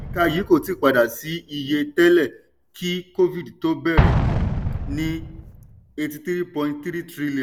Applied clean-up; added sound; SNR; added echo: none; Explosion; 4 dB; none.